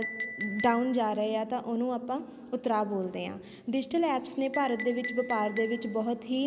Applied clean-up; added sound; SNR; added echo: none; Chink, clink; 12 dB; none.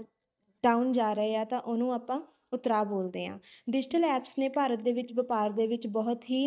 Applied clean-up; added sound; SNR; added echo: neural mask model DeepFilterNet 3.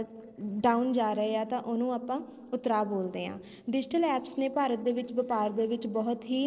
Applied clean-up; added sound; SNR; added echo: neural separator model SepFormer DNS4.